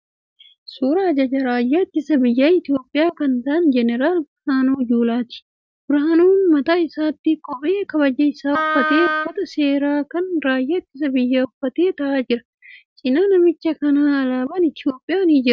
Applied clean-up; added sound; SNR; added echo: none; Wind instrument, woodwind instrument; 3 dB; none.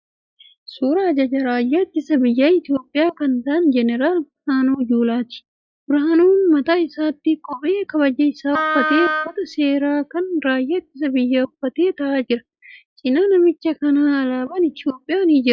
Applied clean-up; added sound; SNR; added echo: classical method log-MMSE.